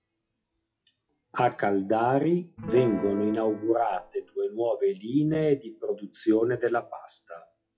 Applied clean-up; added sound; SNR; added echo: classical method WPE with log-MMSE.